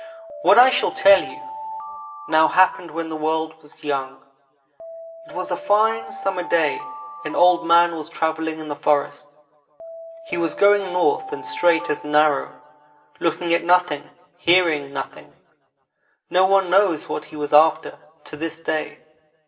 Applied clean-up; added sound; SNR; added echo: none; Alarm; 16 dB; reverberation time 0.8 s.